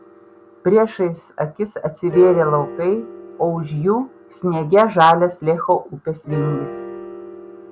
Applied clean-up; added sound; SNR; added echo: none; Piano; 15 dB; none.